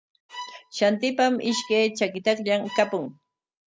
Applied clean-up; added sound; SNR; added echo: none; Bowed string instrument; 18 dB; none.